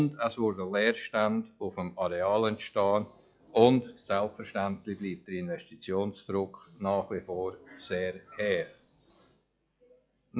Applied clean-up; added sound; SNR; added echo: classical method log-MMSE.